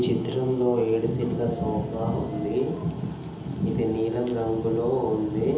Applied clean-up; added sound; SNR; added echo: none; Dog; 19 dB; reverberation time 0.8 s.